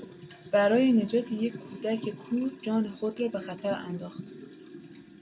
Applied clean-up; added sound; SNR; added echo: none; Liquid; 15 dB; none.